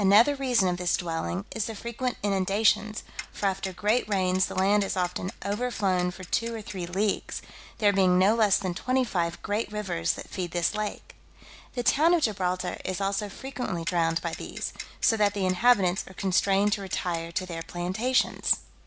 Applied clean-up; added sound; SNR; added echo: none; Clock; 15 dB; none.